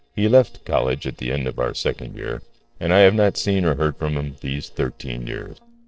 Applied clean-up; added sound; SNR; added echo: neural separator model SepFormer DNS4.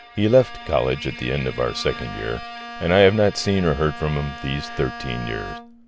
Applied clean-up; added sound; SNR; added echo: none; Bowed string instrument; 14 dB; none.